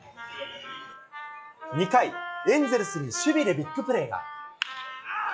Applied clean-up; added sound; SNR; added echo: classical method log-MMSE.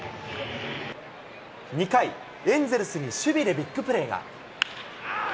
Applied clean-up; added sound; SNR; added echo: none; none; none; none.